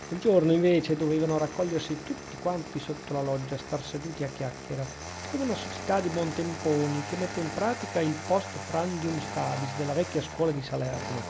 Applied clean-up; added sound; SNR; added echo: none; Engine starting; 10 dB; none.